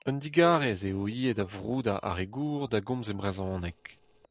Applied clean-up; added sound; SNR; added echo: neural separator model SepFormer DNS4.